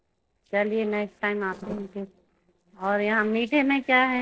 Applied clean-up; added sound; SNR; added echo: neural separator model SepFormer DNS4.